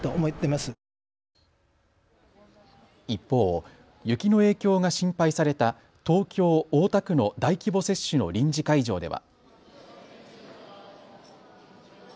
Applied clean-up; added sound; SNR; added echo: none; none; none; none.